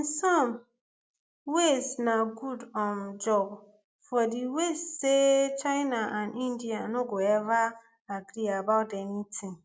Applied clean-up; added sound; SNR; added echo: none; none; none; none.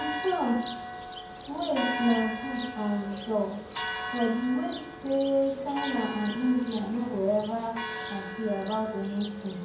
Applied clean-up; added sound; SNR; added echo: none; Church bell; 7 dB; reverberation time 0.9 s.